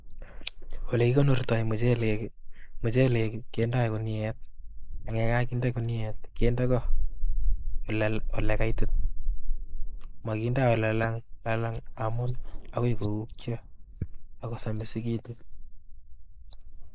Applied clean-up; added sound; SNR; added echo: neural mask model Resemble Enhance denoiser.